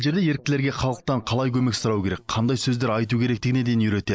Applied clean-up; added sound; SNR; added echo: neural mask model Resemble Enhance denoiser.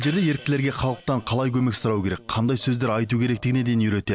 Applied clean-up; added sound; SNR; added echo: none; Hi-hat; 19 dB; none.